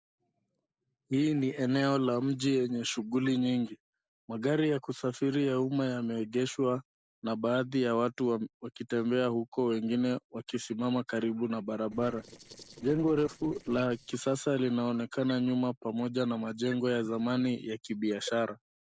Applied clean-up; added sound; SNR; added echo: neural separator model SepFormer DNS4.